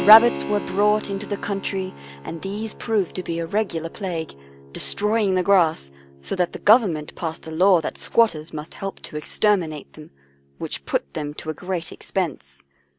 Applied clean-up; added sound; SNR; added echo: none; Keyboard (musical); 15 dB; none.